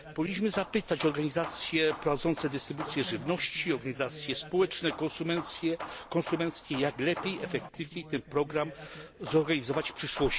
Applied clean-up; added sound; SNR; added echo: none; Hammer / Wood; 14 dB; none.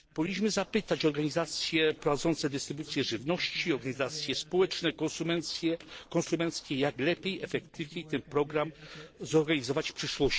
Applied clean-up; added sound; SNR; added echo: neural separator model SepFormer DNS4.